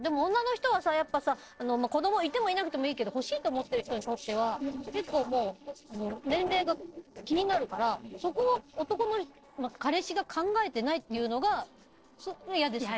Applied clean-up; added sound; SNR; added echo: neural separator model SepFormer DNS4.